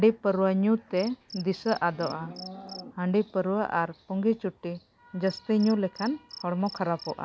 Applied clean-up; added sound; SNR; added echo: none; Cricket + Livestock, farm animals, working animals; 19 dB; none.